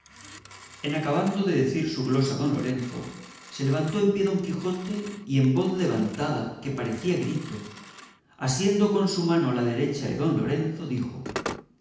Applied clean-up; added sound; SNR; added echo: none; Telephone; 18 dB; reverberation time 0.9 s.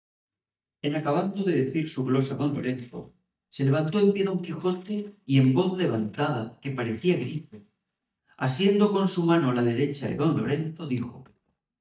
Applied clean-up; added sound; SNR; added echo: neural mask model DeepFilterNet 3.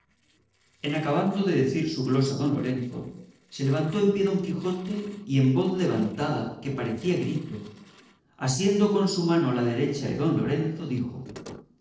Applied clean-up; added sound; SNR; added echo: neural separator model SepFormer DNS4.